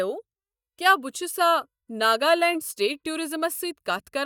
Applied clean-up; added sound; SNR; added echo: neural mask model DeepFilterNet 3.